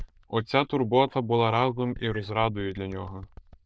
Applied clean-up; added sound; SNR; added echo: neural diffusion model UNIVERSE++.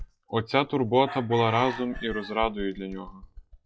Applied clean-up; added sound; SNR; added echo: classical method log-MMSE.